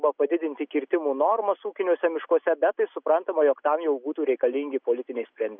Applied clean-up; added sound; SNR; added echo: none; none; none; none.